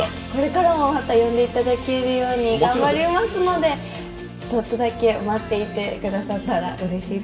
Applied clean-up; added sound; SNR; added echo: none; none; none; reverberation time 1.6 s.